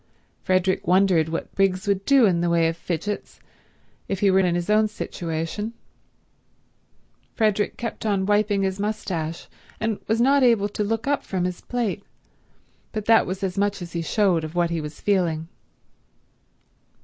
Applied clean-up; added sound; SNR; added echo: none; none; none; none.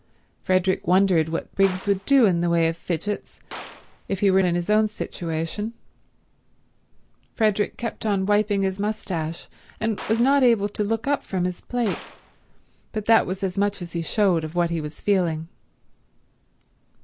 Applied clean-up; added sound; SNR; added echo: none; Gunshot, gunfire; 19 dB; none.